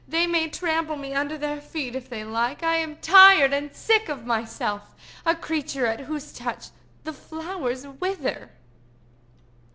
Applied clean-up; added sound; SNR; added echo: none; none; none; none.